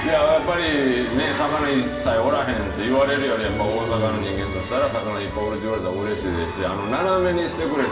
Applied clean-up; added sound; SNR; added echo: none; Growling; 19 dB; reverberation time 2.2 s.